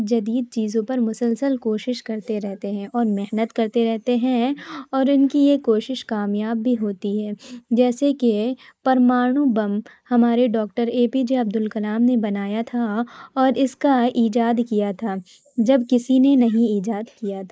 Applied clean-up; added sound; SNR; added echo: neural mask model Resemble Enhance denoiser.